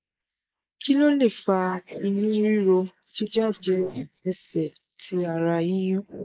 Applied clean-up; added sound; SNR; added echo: neural mask model Resemble Enhance denoiser.